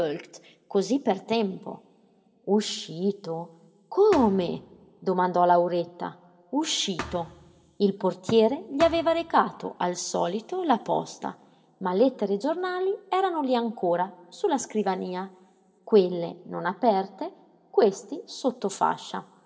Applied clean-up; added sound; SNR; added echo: none; Thump, thud; 16 dB; reverberation time 1.1 s.